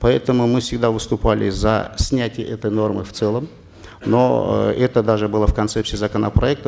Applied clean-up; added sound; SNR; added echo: none; none; none; none.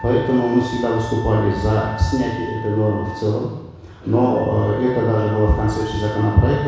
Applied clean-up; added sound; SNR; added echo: none; Wind instrument, woodwind instrument; 14 dB; reverberation time 1.1 s.